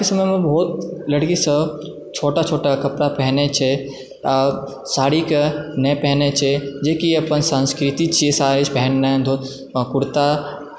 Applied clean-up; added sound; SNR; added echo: none; none; none; none.